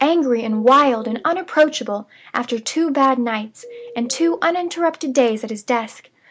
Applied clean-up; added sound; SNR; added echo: none; Bird; 17 dB; none.